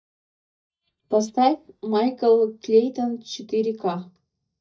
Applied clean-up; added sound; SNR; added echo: neural mask model DeepFilterNet 3.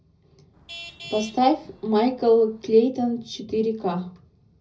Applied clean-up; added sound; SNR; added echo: none; Traffic noise, roadway noise / Vehicle horn, car horn, honking; 19 dB; reverberation time 0.4 s.